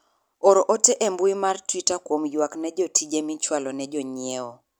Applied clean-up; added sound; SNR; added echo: none; none; none; none.